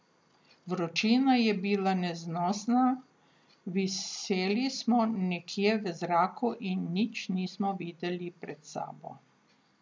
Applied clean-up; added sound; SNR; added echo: none; none; none; none.